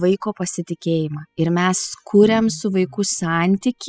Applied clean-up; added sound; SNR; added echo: classical method spectral subtraction.